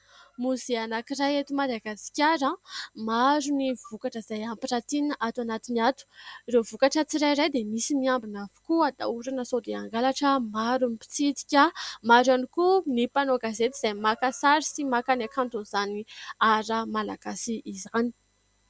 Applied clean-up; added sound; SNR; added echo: none; none; none; none.